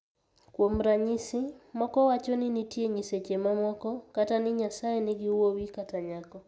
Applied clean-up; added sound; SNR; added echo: none; none; none; none.